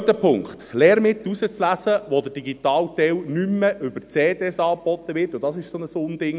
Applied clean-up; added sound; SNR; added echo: none; none; none; none.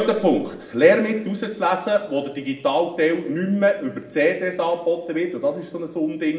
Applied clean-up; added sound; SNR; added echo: none; none; none; reverberation time 0.7 s.